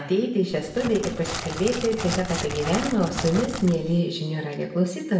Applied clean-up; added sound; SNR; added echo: none; Crackle; 8 dB; reverberation time 0.8 s.